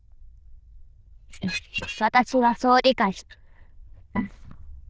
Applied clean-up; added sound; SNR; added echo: neural diffusion model UNIVERSE++.